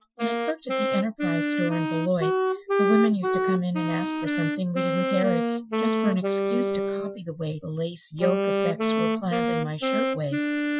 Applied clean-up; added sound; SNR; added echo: classical method Wiener filter.